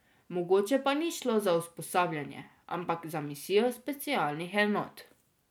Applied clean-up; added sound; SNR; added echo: none; none; none; none.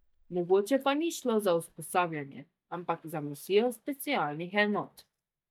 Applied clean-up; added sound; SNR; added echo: neural mask model DeepFilterNet 3.